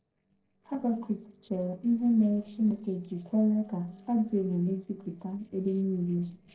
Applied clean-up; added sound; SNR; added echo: neural separator model SepFormer DNS4.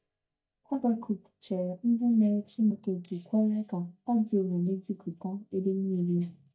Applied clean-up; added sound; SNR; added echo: neural mask model DeepFilterNet 3.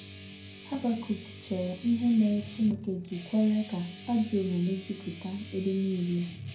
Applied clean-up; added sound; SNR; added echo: none; Guitar; 15 dB; reverberation time 0.5 s.